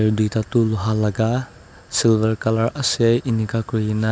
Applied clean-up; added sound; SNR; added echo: none; none; none; none.